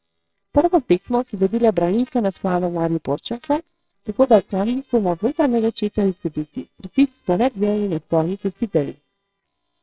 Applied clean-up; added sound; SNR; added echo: neural separator model SepFormer WHAMR!.